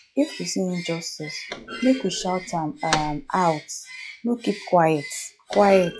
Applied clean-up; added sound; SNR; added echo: classical method log-MMSE.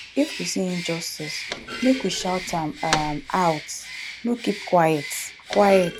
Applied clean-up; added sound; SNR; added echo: none; Thump, thud + Bird; 10 dB; none.